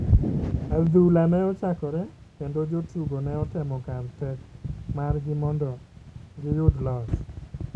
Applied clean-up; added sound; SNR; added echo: none; none; none; none.